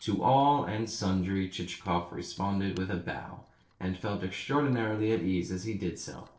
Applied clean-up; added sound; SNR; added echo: neural separator model SepFormer DNS4.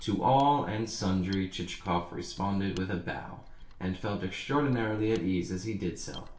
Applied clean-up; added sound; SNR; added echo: none; Mechanisms; 19 dB; reverberation time 0.3 s.